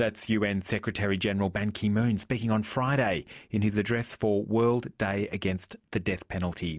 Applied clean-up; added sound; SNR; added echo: none; none; none; none.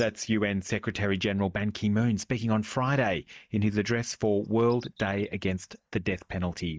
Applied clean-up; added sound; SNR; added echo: neural mask model DeepFilterNet 3.